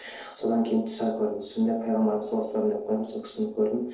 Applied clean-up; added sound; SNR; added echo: neural separator model SepFormer DNS4.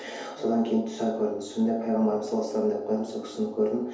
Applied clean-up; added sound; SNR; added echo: none; Brass instrument; 20 dB; reverberation time 2.2 s.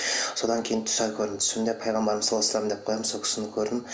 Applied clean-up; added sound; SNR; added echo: none; none; none; none.